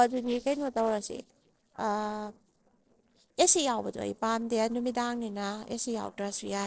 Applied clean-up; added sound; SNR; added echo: neural separator model SepFormer DNS4.